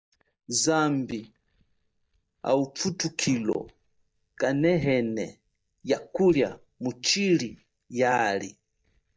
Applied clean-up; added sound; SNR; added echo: neural mask model DeepFilterNet 3.